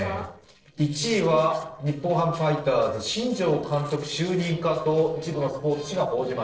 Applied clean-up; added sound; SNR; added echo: neural separator model SepFormer DNS4.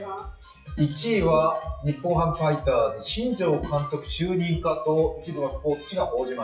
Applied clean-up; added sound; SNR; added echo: classical method WPE with log-MMSE.